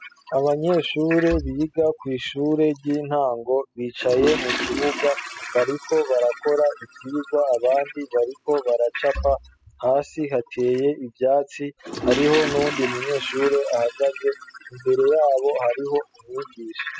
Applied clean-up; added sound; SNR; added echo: classical method spectral subtraction.